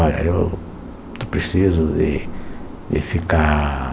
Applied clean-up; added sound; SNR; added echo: none; none; none; none.